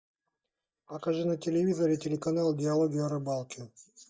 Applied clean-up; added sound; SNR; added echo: neural mask model DeepFilterNet 3.